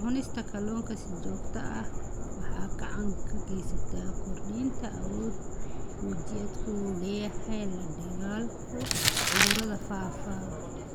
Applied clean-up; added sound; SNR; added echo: none; Crumpling, crinkling + Subway, metro, underground; -5 dB; none.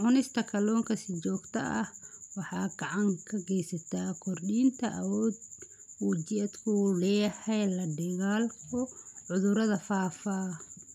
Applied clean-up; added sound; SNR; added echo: none; none; none; none.